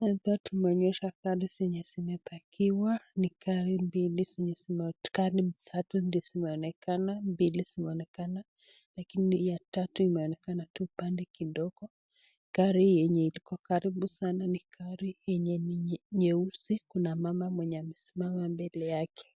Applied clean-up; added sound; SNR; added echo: none; none; none; none.